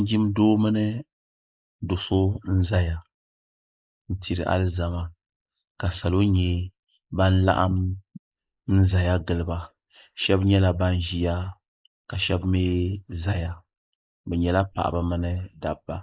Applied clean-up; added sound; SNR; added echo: neural mask model Resemble Enhance denoiser.